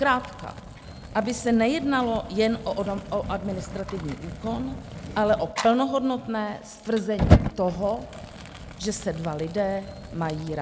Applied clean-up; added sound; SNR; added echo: none; Fire; 4 dB; none.